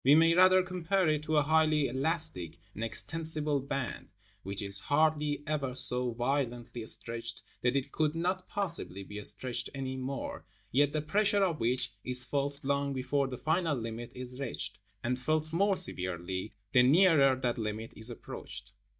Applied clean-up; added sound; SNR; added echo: neural mask model DeepFilterNet 3.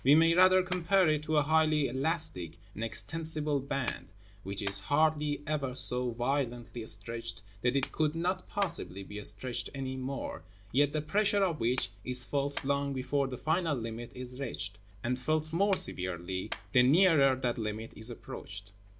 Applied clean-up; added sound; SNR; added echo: none; Clapping; 19 dB; none.